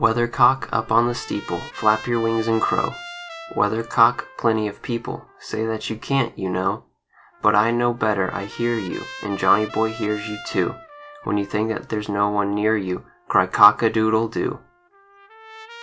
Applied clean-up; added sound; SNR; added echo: none; Trumpet; 18 dB; none.